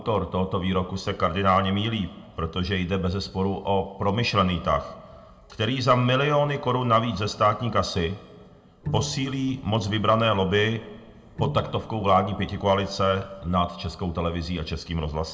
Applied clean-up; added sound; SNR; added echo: none; Bowed string instrument; 13 dB; reverberation time 0.4 s.